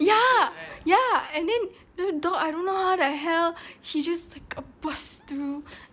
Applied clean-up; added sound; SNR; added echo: none; none; none; none.